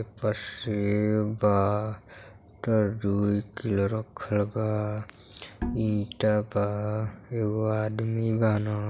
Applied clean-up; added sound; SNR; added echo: none; Bowed string instrument; 10 dB; none.